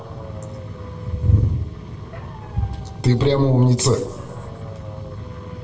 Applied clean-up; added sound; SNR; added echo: neural separator model SepFormer DNS4.